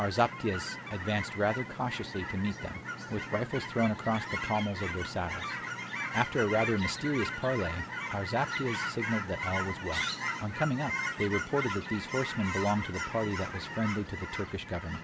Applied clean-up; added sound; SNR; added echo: none; Chirp, tweet / Fowl; 4 dB; none.